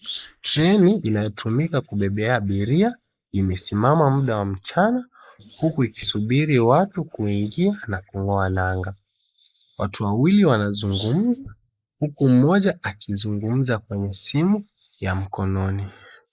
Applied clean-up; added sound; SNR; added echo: neural mask model Resemble Enhance denoiser.